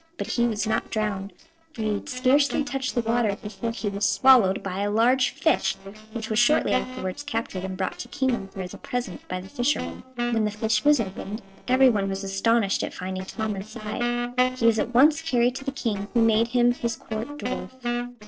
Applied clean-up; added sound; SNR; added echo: neural separator model SepFormer DNS4.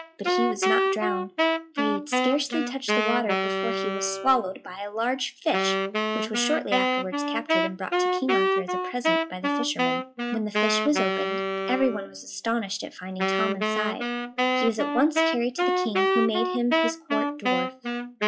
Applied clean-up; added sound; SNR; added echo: classical method log-MMSE.